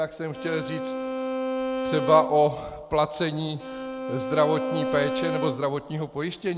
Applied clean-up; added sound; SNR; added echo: none; Bowed string instrument + Tambourine; 5 dB; none.